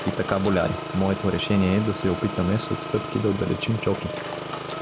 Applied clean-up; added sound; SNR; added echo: none; Engine; 7 dB; none.